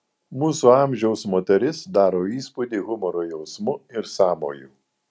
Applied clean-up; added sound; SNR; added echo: none; none; none; none.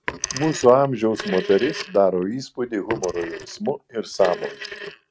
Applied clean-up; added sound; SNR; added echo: neural mask model RNNoise.